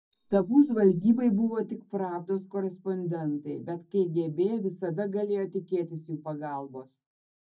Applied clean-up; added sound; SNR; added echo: neural mask model DeepFilterNet 3.